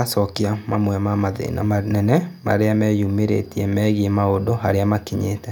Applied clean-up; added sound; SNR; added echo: none; none; none; none.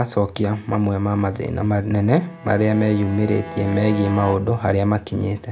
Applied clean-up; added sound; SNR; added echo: none; Bowed string instrument; 14 dB; none.